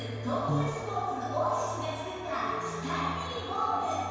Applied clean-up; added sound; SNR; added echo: none; Brass instrument; 1 dB; reverberation time 1.9 s.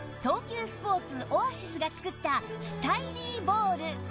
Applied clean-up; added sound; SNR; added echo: none; none; none; none.